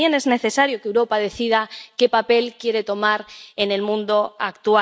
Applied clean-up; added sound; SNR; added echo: none; none; none; none.